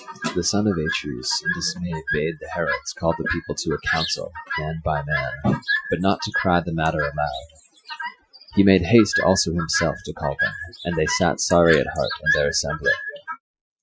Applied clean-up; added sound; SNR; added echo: classical method Wiener filter.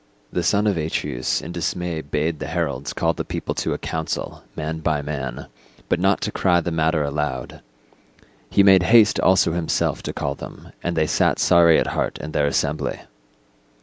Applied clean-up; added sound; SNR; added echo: none; none; none; none.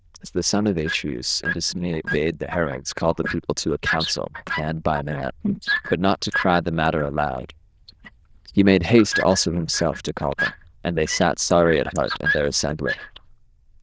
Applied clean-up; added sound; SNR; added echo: neural diffusion model UNIVERSE++.